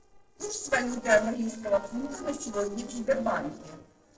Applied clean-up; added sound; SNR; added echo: neural separator model SepFormer DNS4.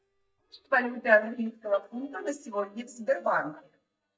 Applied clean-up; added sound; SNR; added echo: neural mask model DeepFilterNet 3.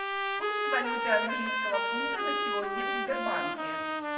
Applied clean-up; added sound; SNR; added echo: none; Trumpet; -3 dB; reverberation time 1.2 s.